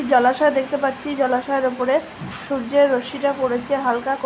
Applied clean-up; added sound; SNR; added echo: none; none; none; none.